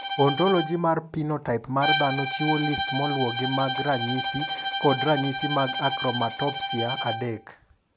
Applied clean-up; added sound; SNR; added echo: none; Bowed string instrument; 3 dB; none.